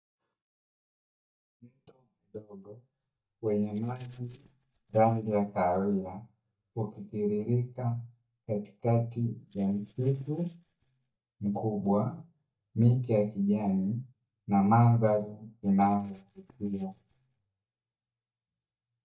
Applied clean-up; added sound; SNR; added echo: neural mask model DeepFilterNet 3.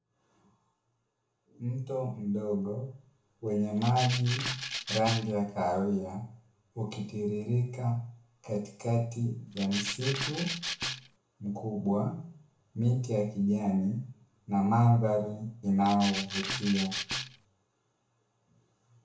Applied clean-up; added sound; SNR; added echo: none; Rattle (instrument); 5 dB; reverberation time 0.7 s.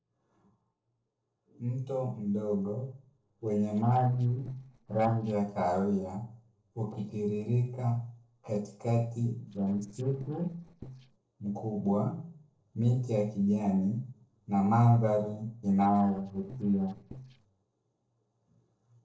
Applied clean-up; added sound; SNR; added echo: neural separator model SepFormer DNS4.